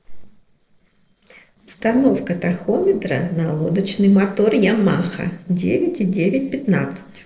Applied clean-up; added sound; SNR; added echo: neural separator model SepFormer DNS4.